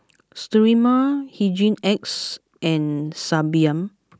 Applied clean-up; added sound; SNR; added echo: none; none; none; none.